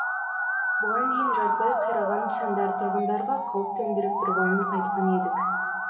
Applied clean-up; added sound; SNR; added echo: none; Musical instrument; -3 dB; reverberation time 2.3 s.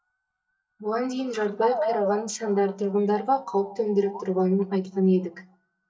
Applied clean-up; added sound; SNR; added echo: neural mask model DeepFilterNet 3.